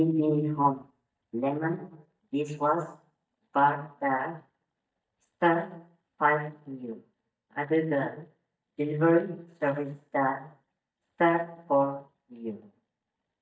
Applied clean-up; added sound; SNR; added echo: neural mask model DeepFilterNet 3.